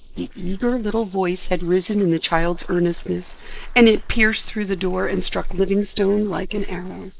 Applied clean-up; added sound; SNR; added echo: neural mask model Resemble Enhance denoiser.